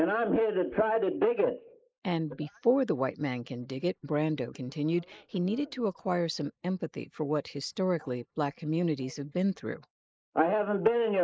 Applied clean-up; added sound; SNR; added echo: neural mask model Resemble Enhance denoiser.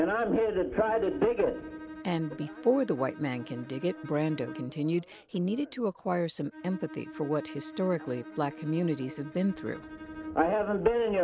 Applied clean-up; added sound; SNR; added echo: none; Bowed string instrument; 15 dB; none.